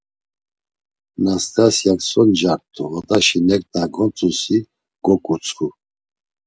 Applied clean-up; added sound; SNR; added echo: none; none; none; none.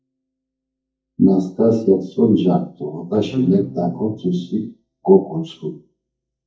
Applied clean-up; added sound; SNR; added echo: neural mask model DeepFilterNet 3.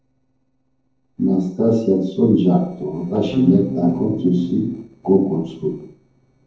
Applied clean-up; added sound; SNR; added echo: neural separator model SepFormer DNS4.